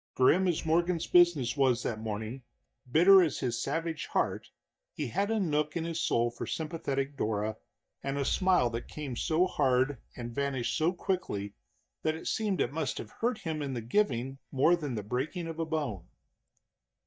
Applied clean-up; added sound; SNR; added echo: neural mask model DeepFilterNet 3.